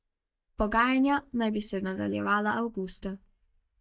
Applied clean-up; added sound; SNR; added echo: neural mask model DeepFilterNet 3.